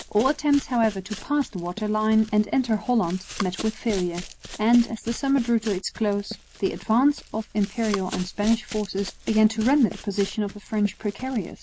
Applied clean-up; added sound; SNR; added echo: none; Run; 15 dB; none.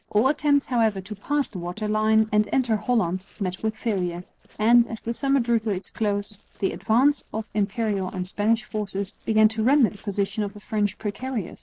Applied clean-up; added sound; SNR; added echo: neural separator model SepFormer DNS4.